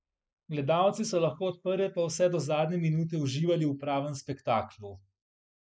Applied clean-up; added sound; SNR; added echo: neural mask model Resemble Enhance denoiser.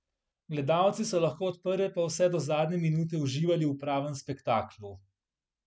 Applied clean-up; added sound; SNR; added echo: none; none; none; none.